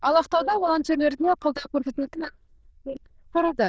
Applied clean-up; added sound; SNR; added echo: neural diffusion model UNIVERSE++.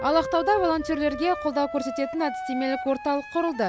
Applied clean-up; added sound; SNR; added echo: none; Wind instrument, woodwind instrument; 8 dB; none.